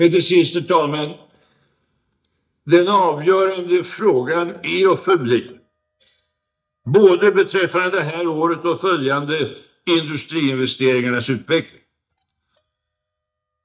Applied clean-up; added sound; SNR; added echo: neural mask model DeepFilterNet 3.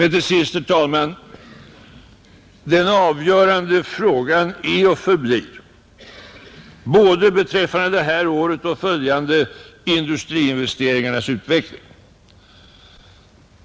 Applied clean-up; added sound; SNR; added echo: none; none; none; none.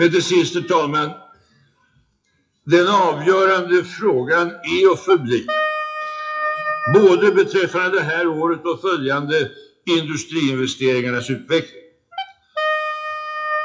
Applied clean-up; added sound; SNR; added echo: classical method WPE with log-MMSE.